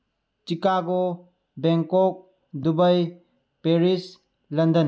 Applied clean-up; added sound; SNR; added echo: none; none; none; none.